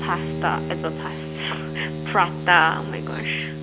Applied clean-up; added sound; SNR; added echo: none; Bowed string instrument; 5 dB; none.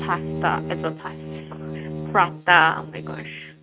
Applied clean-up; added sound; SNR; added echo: neural mask model RNNoise.